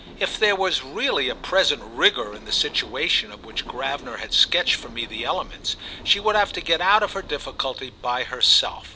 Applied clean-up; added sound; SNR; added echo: none; Subway, metro, underground; 19 dB; none.